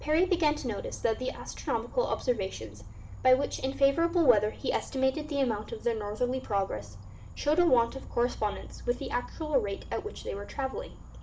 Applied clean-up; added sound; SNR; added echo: none; Insect; 14 dB; reverberation time 0.4 s.